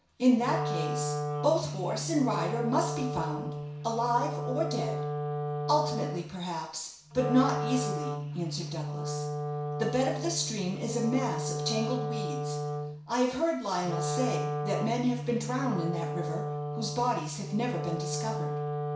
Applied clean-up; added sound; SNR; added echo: none; Wind instrument, woodwind instrument; 2 dB; reverberation time 0.6 s.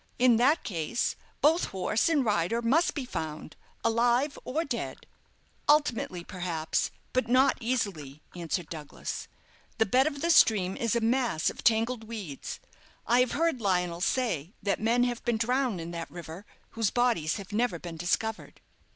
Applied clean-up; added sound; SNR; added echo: none; none; none; none.